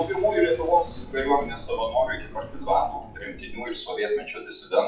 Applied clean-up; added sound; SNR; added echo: classical method WPE with log-MMSE.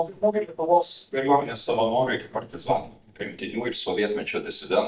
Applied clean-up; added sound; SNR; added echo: neural mask model DeepFilterNet 3.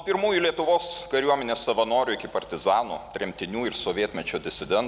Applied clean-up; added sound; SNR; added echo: none; none; none; none.